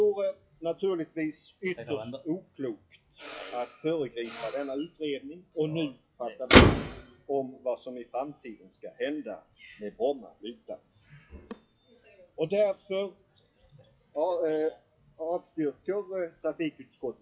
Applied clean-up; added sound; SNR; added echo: classical method WPE with log-MMSE.